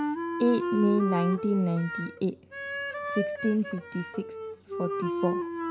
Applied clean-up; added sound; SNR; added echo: none; Wind instrument, woodwind instrument; 4 dB; none.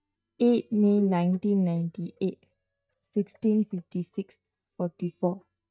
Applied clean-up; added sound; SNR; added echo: neural mask model DeepFilterNet 3.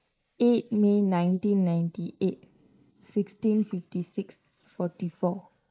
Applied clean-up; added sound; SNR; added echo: neural mask model Resemble Enhance denoiser.